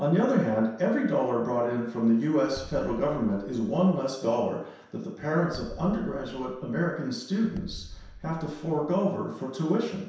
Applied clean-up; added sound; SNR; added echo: none; Bass drum; 17 dB; reverberation time 0.7 s.